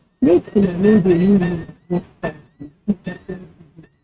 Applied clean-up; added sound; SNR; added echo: neural mask model RNNoise.